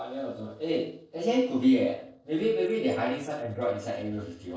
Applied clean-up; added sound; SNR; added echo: neural separator model SepFormer DNS4.